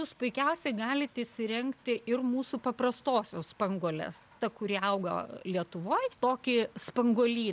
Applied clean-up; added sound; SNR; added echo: none; none; none; none.